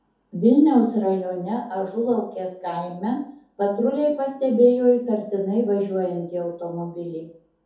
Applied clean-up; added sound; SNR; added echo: none; none; none; reverberation time 0.5 s.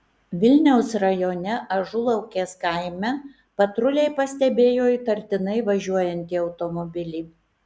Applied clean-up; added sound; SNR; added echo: none; none; none; none.